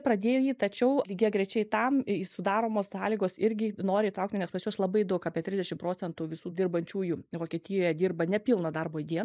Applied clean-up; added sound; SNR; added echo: neural mask model Resemble Enhance denoiser.